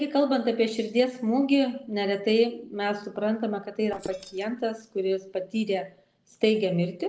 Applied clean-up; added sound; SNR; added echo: neural separator model SepFormer DNS4.